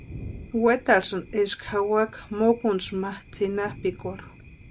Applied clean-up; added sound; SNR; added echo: none; Thunder; 17 dB; none.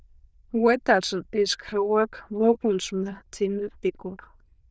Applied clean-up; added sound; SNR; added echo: neural diffusion model UNIVERSE++.